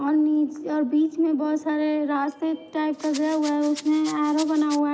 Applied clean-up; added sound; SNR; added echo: none; Rattle; 17 dB; none.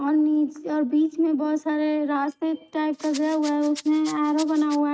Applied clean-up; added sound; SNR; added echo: neural mask model RNNoise.